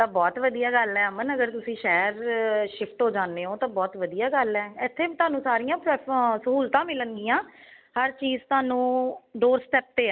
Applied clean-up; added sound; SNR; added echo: none; none; none; none.